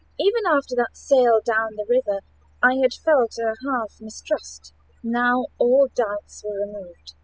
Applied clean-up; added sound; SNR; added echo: classical method spectral subtraction.